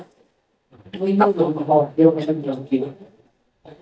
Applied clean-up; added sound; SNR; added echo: neural mask model DeepFilterNet 3.